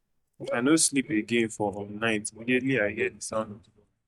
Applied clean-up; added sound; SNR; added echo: neural mask model DeepFilterNet 3.